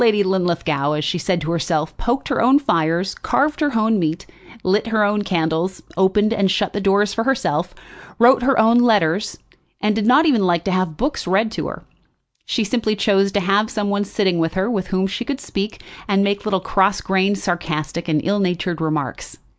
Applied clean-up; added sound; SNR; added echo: none; none; none; none.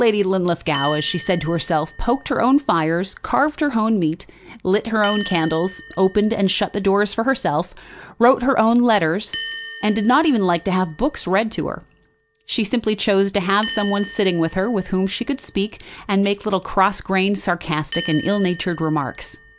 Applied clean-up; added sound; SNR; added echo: none; Bell; 17 dB; none.